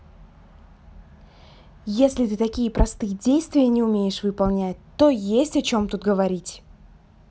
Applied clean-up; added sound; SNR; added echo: none; none; none; none.